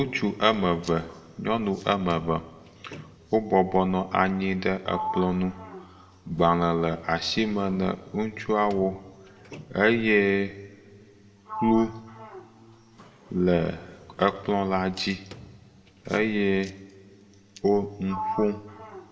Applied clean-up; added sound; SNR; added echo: none; Sliding door; 15 dB; reverberation time 1.1 s.